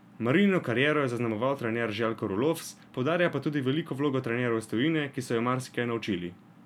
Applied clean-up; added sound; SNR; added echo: none; none; none; none.